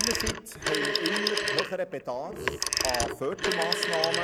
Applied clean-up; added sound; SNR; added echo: none; Telephone; -3 dB; none.